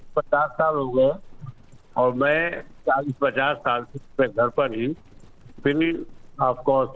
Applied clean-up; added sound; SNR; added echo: none; Livestock, farm animals, working animals; 20 dB; none.